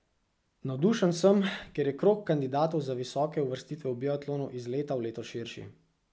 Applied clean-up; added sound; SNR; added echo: none; none; none; none.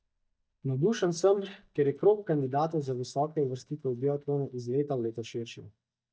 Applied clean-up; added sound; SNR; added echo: neural mask model DeepFilterNet 3.